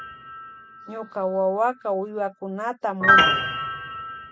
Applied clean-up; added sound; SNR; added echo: none; Piano; -3 dB; none.